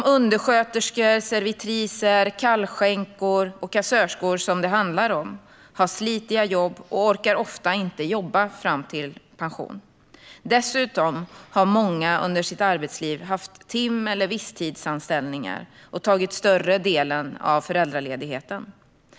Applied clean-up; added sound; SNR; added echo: none; none; none; none.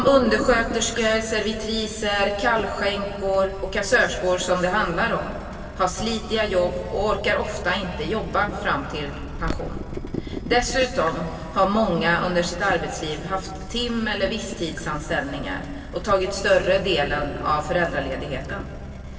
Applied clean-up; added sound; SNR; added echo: none; Drip / Water tap, faucet; 10 dB; reverberation time 2.4 s.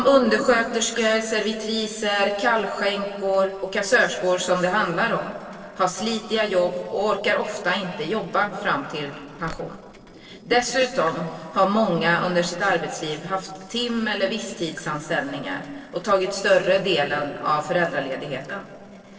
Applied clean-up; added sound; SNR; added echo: neural separator model SepFormer DNS4.